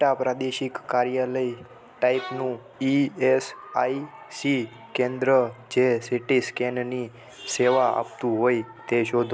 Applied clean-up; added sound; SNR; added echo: none; Bowed string instrument; 14 dB; none.